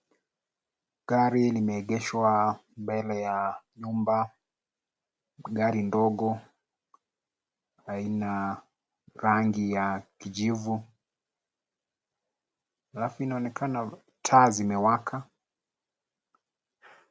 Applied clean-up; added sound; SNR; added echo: none; none; none; none.